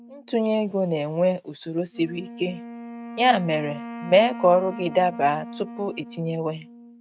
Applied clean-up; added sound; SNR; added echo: neural mask model RNNoise.